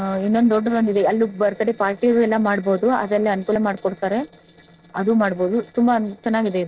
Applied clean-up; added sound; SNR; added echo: neural separator model SepFormer DNS4.